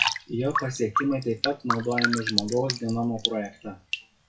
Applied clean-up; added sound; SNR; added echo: classical method WPE with log-MMSE.